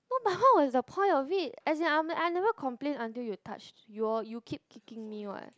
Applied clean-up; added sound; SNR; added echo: none; none; none; none.